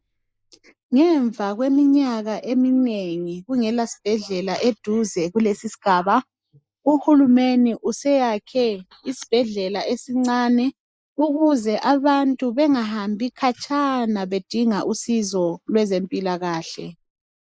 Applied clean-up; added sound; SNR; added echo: neural mask model Resemble Enhance denoiser.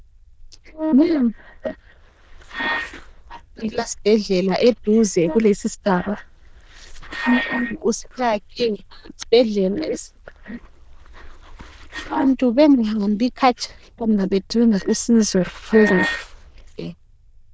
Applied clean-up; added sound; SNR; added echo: neural diffusion model UNIVERSE++.